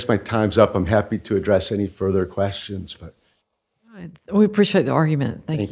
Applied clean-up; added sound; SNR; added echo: neural mask model Resemble Enhance denoiser.